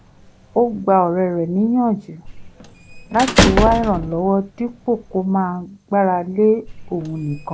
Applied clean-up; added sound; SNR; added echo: none; Squeak / Slam / Human group actions; 6 dB; none.